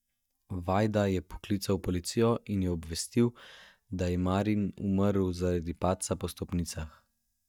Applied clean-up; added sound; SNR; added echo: neural mask model DeepFilterNet 3.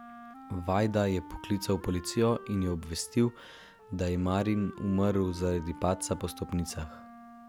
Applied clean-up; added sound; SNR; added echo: none; Wind instrument, woodwind instrument; 17 dB; none.